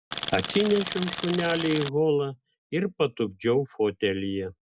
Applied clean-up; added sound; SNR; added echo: none; Tools; 5 dB; none.